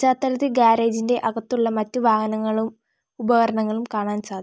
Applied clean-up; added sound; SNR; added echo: none; none; none; none.